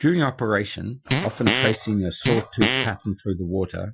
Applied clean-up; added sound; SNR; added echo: classical method Wiener filter.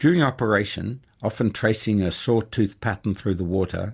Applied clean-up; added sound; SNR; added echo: none; none; none; none.